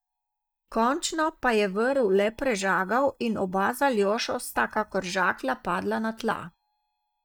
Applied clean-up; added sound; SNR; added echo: neural mask model DeepFilterNet 3.